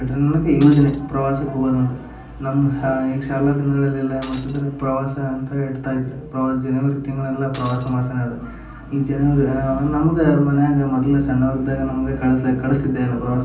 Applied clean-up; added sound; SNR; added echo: none; Shatter; 11 dB; reverberation time 0.6 s.